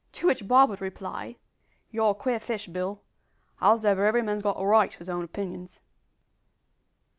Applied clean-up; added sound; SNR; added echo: none; none; none; none.